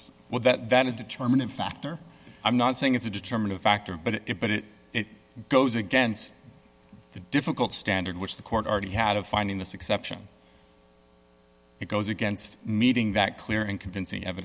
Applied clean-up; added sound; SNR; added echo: none; none; none; none.